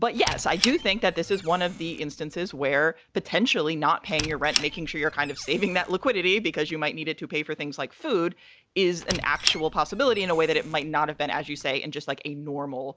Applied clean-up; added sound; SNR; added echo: none; Squeak; 9 dB; none.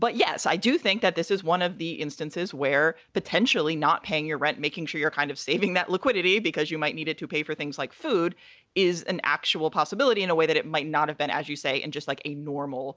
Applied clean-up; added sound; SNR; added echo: none; none; none; none.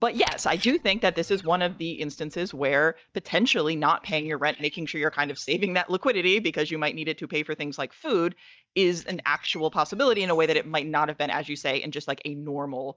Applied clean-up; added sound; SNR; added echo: neural mask model DeepFilterNet 3.